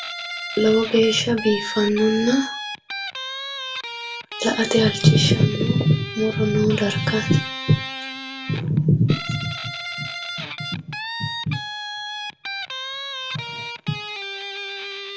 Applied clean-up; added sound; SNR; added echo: none; Guitar; 9 dB; reverberation time 0.2 s.